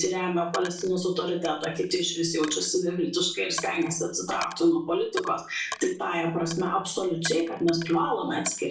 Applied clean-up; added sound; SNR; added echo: none; Coin (dropping); 16 dB; reverberation time 0.3 s.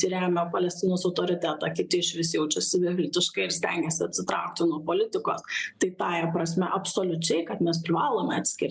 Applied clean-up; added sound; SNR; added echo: none; none; none; none.